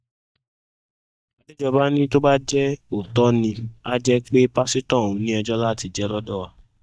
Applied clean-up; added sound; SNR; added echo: neural mask model DeepFilterNet 3.